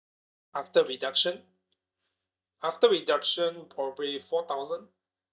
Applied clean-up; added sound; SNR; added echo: neural mask model DeepFilterNet 3.